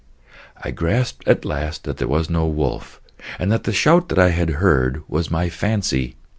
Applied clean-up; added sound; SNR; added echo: none; none; none; none.